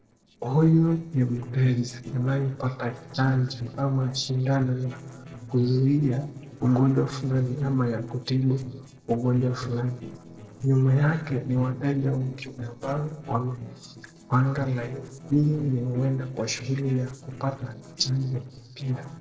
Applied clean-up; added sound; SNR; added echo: neural separator model SepFormer DNS4.